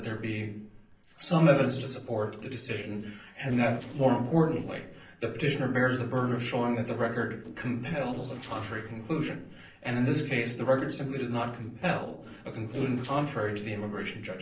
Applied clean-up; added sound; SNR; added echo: neural separator model SepFormer DNS4.